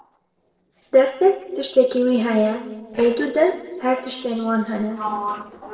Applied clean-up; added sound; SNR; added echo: neural separator model SepFormer DNS4.